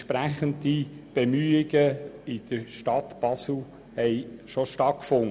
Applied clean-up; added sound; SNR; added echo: none; Bowed string instrument; 18 dB; none.